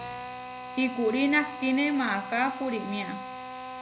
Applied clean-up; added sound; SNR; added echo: none; Drill; 10 dB; none.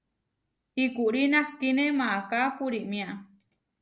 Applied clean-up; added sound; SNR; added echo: none; none; none; none.